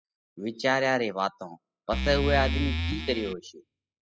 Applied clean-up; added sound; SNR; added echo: classical method spectral subtraction.